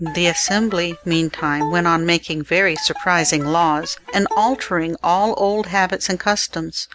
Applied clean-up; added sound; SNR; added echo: none; Bowed string instrument; 13 dB; none.